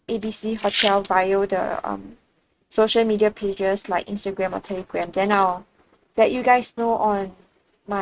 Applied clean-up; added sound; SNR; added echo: neural mask model RNNoise.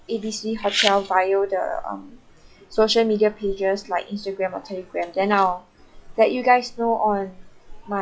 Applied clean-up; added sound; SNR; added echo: classical method log-MMSE.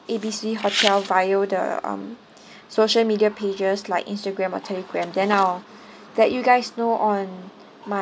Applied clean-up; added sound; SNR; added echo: none; none; none; none.